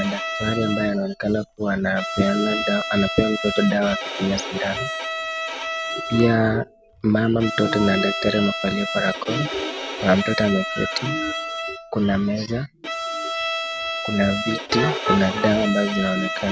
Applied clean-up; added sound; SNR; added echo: none; Bowed string instrument; 6 dB; none.